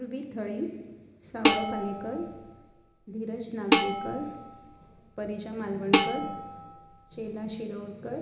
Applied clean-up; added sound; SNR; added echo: none; Dishes, pots, and pans; -5 dB; reverberation time 1.0 s.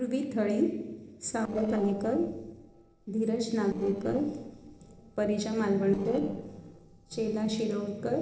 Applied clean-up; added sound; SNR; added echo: neural separator model SepFormer DNS4.